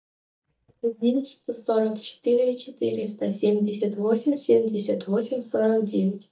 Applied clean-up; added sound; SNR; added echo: neural mask model DeepFilterNet 3.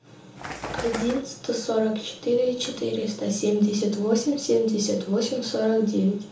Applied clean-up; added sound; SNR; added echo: none; Bird; 9 dB; reverberation time 1.0 s.